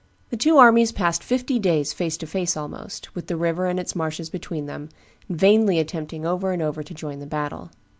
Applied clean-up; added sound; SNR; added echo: none; none; none; none.